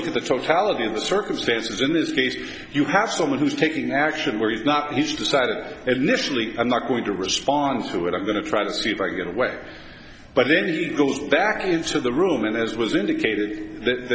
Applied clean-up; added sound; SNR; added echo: none; none; none; none.